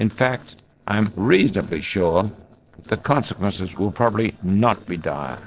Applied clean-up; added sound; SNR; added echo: neural separator model SepFormer DNS4.